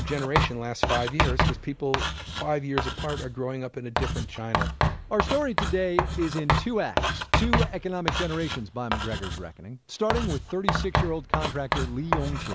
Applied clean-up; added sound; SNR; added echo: none; Writing; -2 dB; none.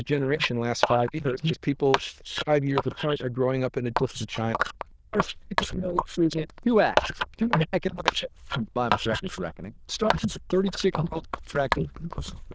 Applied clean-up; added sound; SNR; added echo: neural diffusion model UNIVERSE++.